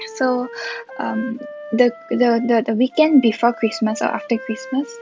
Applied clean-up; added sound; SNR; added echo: none; Wind instrument, woodwind instrument; 17 dB; none.